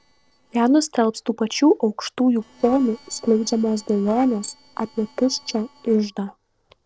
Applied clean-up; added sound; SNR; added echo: neural separator model SepFormer DNS4.